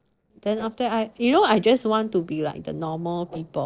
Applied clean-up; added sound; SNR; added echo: neural separator model SepFormer DNS4.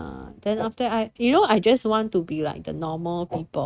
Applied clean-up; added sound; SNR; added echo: neural mask model RNNoise.